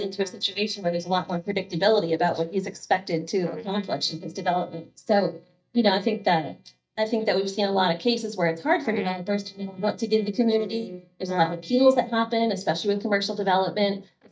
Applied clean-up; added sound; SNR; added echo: neural mask model DeepFilterNet 3.